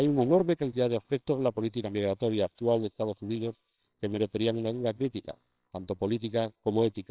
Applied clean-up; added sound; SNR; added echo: neural separator model SepFormer WHAMR!.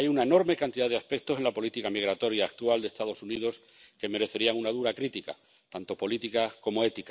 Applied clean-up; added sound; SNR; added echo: none; none; none; none.